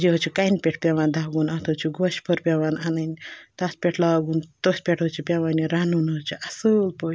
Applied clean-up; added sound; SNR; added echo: none; none; none; none.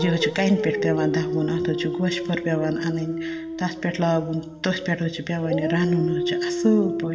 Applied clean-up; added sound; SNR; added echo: none; Dog; 4 dB; reverberation time 1.0 s.